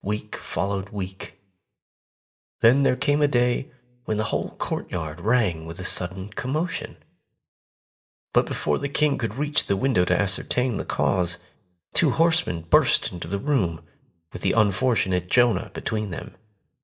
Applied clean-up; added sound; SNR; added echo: none; none; none; reverberation time 0.3 s.